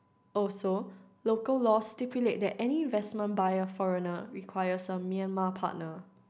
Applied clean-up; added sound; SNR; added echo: none; none; none; none.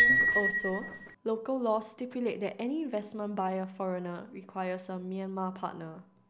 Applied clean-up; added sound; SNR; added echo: none; Bicycle bell; 0 dB; none.